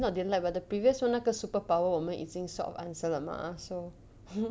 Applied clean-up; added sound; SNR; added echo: none; none; none; none.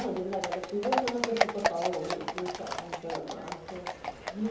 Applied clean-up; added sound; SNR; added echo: none; Livestock, farm animals, working animals; 0 dB; reverberation time 2.8 s.